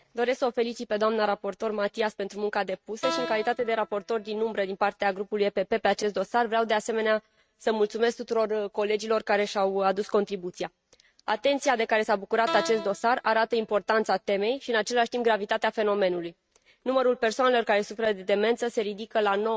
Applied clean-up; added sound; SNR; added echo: neural mask model RNNoise.